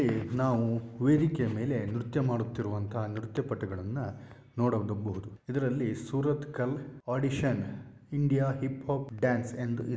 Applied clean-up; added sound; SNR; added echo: none; none; none; none.